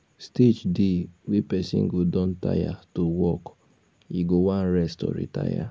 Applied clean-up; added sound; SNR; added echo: none; none; none; none.